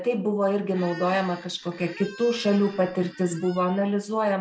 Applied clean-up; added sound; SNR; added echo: none; Squeak; 19 dB; none.